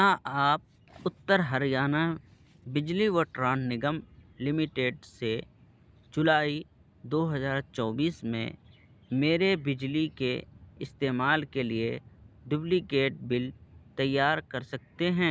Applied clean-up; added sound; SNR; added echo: none; none; none; none.